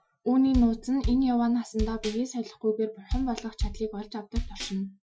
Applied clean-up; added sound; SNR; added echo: classical method Wiener filter.